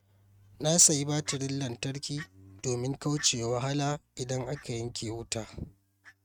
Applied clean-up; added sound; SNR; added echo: neural mask model RNNoise.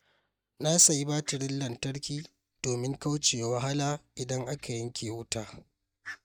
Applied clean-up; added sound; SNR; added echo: neural mask model DeepFilterNet 3.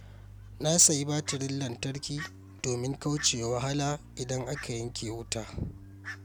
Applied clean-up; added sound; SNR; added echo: none; Fowl + Bass guitar; 15 dB; none.